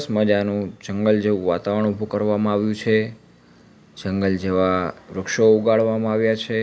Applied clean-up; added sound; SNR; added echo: none; none; none; none.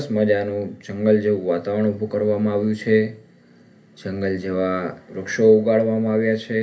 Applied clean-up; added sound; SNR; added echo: none; none; none; reverberation time 0.3 s.